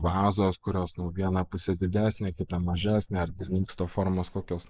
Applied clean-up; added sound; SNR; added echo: neural mask model Resemble Enhance denoiser.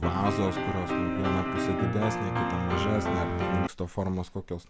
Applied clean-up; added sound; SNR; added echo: none; Piano; -1 dB; none.